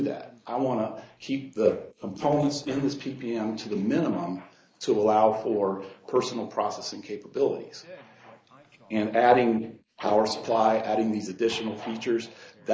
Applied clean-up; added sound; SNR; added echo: neural mask model Resemble Enhance denoiser.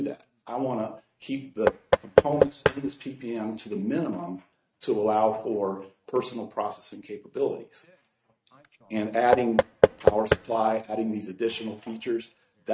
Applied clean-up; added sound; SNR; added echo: neural mask model RNNoise.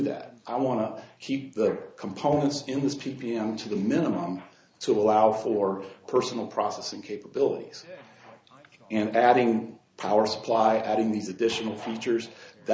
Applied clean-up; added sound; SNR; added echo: none; none; none; none.